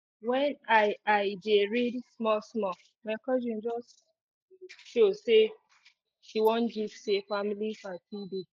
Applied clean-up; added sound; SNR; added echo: neural mask model DeepFilterNet 3.